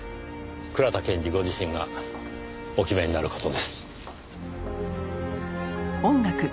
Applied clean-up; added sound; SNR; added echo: none; Walk, footsteps; 14 dB; none.